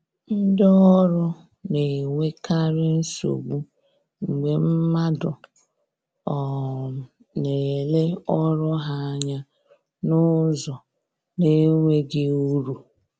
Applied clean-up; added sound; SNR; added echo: none; none; none; none.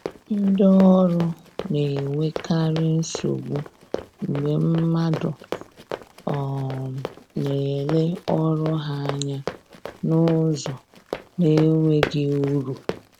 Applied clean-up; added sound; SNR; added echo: none; Run; 12 dB; none.